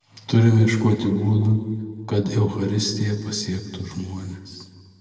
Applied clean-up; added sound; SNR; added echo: none; none; none; reverberation time 2.1 s.